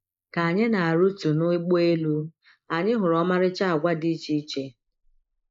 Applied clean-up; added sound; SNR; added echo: neural mask model Resemble Enhance denoiser.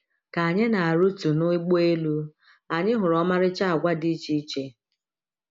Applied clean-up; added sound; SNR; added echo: none; none; none; none.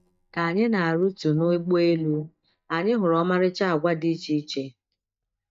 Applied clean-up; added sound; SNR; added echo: neural mask model DeepFilterNet 3.